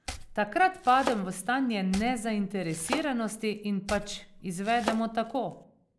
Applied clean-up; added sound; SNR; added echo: none; Domestic sounds, home sounds; 11 dB; none.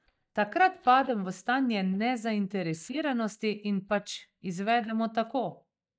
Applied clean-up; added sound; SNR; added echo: neural mask model DeepFilterNet 3.